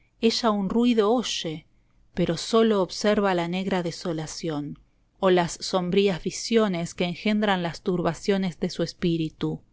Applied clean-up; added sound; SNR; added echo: none; none; none; none.